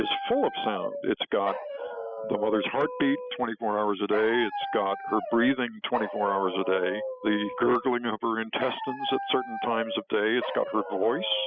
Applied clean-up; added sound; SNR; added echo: classical method spectral subtraction.